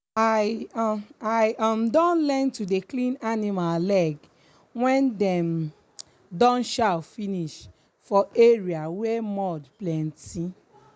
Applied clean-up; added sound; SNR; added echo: none; none; none; none.